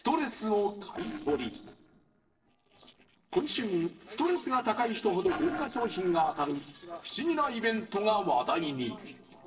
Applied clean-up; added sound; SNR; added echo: neural separator model SepFormer DNS4.